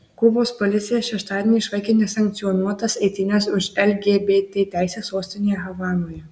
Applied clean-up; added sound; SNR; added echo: none; none; none; none.